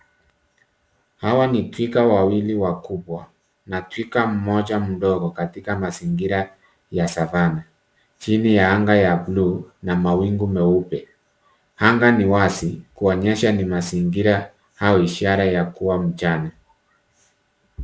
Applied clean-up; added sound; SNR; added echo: none; none; none; none.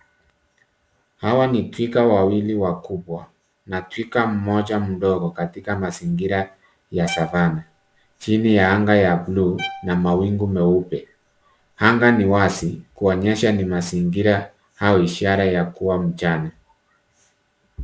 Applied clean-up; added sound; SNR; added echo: none; Bowed string instrument; 17 dB; none.